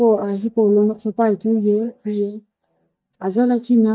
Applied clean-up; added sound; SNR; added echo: neural mask model DeepFilterNet 3.